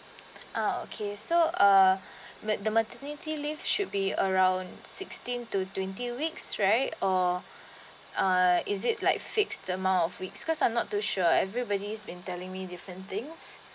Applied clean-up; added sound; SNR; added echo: none; none; none; none.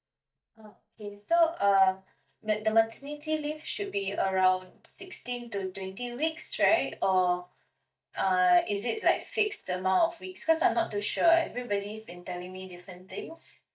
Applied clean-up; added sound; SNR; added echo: neural mask model DeepFilterNet 3.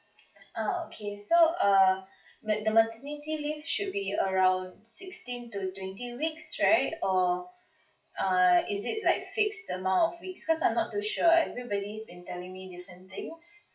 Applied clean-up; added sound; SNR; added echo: classical method WPE with log-MMSE.